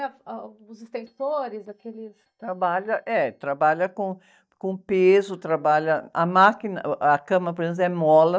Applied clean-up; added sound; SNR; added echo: neural mask model DeepFilterNet 3.